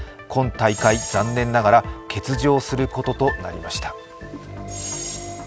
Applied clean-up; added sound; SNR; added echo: none; none; none; none.